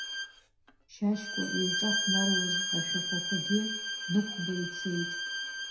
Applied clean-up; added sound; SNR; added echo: none; Bowed string instrument; 0 dB; reverberation time 0.6 s.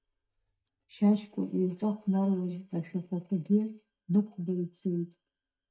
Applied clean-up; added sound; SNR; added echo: neural mask model DeepFilterNet 3.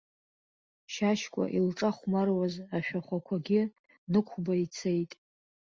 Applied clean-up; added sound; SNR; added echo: none; none; none; none.